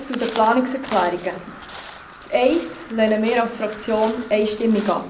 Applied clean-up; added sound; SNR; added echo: none; Crow; 13 dB; reverberation time 0.5 s.